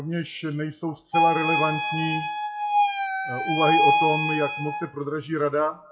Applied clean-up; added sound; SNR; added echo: classical method WPE with log-MMSE.